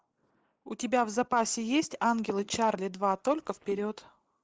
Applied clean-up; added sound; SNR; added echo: neural mask model Resemble Enhance denoiser.